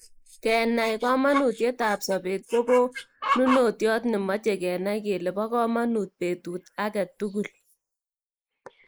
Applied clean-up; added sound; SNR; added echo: neural mask model Resemble Enhance denoiser.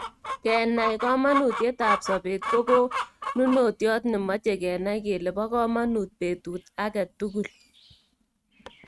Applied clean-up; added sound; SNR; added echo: neural mask model RNNoise.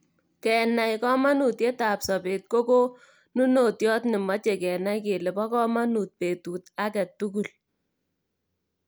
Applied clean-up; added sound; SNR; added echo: none; none; none; none.